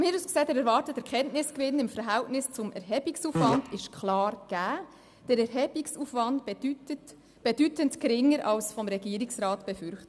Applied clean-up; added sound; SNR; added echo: none; Fart; 1 dB; none.